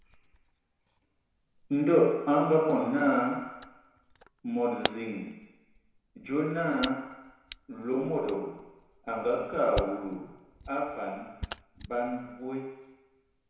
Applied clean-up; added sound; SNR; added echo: none; Camera; 12 dB; reverberation time 1.0 s.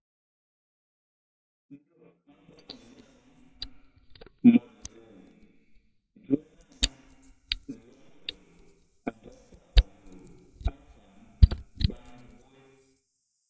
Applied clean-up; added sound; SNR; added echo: neural mask model DeepFilterNet 3.